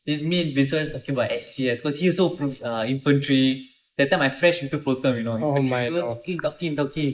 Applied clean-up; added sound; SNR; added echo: neural mask model Resemble Enhance denoiser.